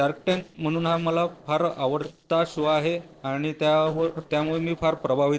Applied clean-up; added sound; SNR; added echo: neural separator model SepFormer DNS4.